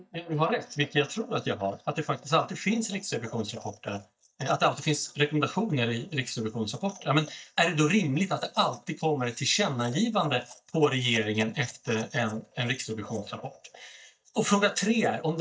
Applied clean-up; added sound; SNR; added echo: neural mask model DeepFilterNet 3.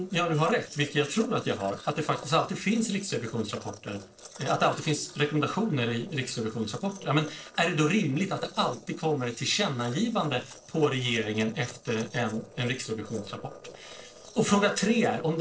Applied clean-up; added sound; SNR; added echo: neural separator model SepFormer DNS4.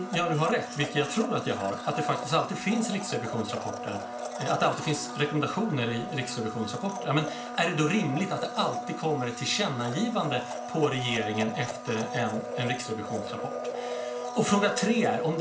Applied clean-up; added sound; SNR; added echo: none; Domestic sounds, home sounds; 7 dB; reverberation time 0.4 s.